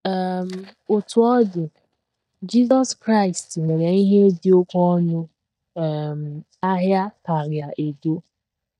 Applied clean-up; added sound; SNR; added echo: neural mask model DeepFilterNet 3.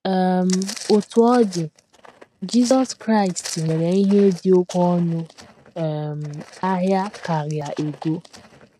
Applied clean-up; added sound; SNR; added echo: neural mask model RNNoise.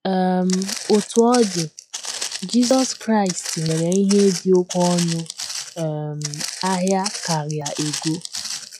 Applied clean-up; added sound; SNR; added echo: classical method log-MMSE.